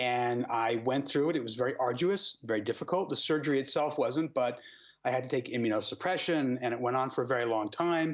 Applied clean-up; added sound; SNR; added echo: none; none; none; none.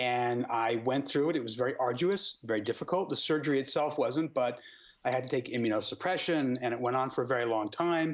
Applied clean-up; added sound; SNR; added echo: neural mask model Resemble Enhance denoiser.